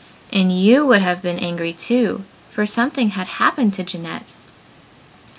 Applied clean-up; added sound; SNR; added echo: none; none; none; none.